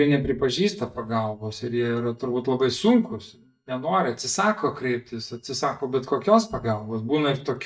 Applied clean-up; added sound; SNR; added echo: neural mask model DeepFilterNet 3.